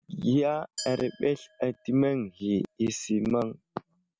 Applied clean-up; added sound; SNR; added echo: none; Glass; 19 dB; none.